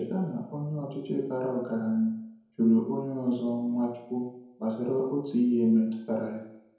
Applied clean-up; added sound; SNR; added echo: none; none; none; reverberation time 0.9 s.